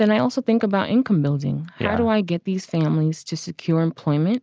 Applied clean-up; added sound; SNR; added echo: none; none; none; none.